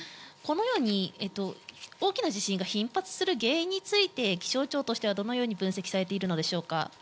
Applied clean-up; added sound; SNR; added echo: none; none; none; none.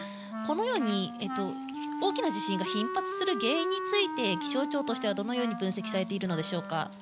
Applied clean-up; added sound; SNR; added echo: none; Wind instrument, woodwind instrument; 5 dB; none.